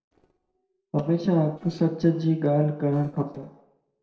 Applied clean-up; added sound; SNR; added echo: neural separator model SepFormer DNS4.